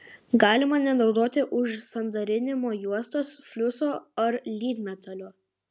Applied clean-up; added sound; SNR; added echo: none; none; none; none.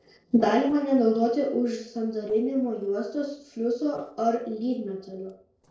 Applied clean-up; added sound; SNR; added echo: neural separator model SepFormer DNS4.